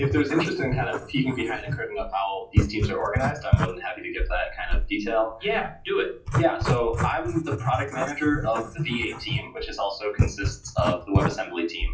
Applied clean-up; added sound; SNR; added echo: classical method WPE with log-MMSE.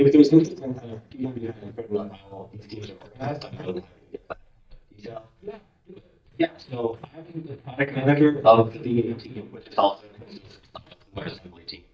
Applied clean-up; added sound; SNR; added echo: neural mask model DeepFilterNet 3.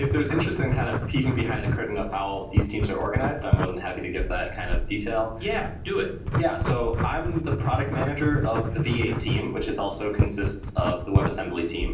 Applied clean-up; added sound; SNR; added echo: none; Writing; -1 dB; reverberation time 0.6 s.